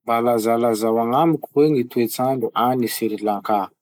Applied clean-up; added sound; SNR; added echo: neural mask model Resemble Enhance denoiser.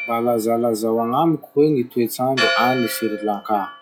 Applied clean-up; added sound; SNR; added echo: classical method log-MMSE.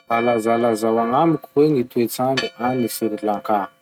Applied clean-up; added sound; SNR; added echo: neural mask model RNNoise.